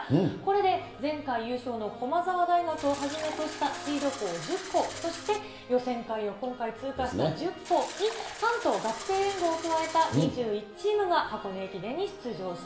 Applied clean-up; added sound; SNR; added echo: none; Fill (with liquid); 13 dB; reverberation time 0.5 s.